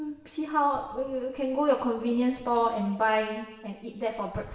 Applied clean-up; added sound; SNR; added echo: none; none; none; reverberation time 1.3 s.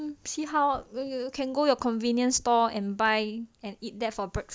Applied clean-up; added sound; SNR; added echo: none; none; none; none.